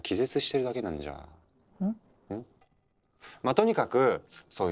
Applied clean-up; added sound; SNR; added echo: neural separator model SepFormer DNS4.